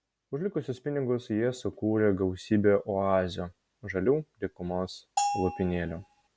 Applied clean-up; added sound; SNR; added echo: none; Bell; 4 dB; none.